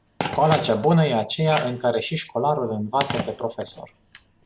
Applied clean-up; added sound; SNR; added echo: none; Telephone; 11 dB; none.